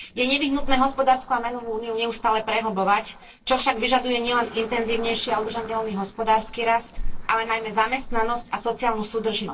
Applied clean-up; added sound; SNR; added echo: neural separator model SepFormer DNS4.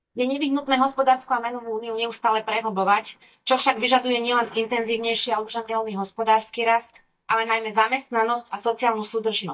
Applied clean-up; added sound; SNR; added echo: neural mask model DeepFilterNet 3.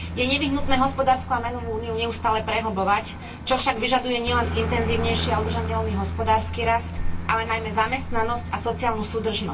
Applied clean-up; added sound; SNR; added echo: none; Aircraft; 7 dB; reverberation time 0.1 s.